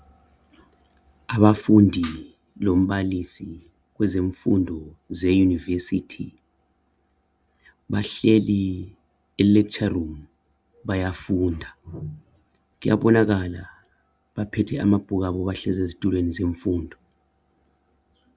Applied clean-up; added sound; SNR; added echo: none; none; none; none.